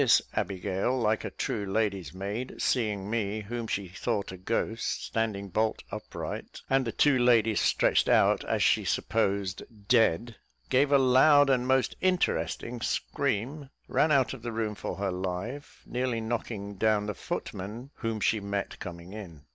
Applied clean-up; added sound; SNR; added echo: none; none; none; none.